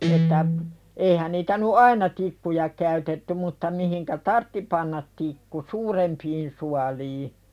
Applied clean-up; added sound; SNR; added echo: none; Guitar; 1 dB; none.